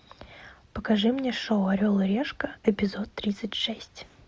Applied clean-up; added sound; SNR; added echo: none; none; none; none.